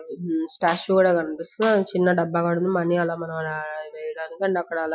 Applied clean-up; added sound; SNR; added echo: classical method Wiener filter.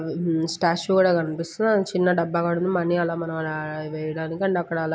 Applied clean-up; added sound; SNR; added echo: none; none; none; none.